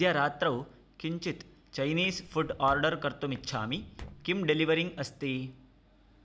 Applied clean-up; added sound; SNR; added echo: none; Walk, footsteps; 18 dB; none.